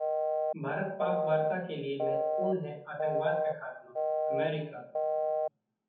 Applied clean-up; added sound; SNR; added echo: none; Telephone; -4 dB; reverberation time 0.6 s.